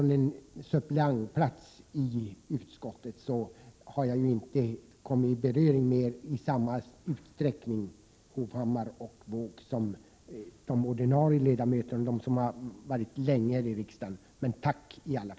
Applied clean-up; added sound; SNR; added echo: none; none; none; none.